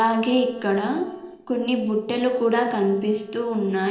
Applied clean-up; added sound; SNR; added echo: neural separator model SepFormer DNS4.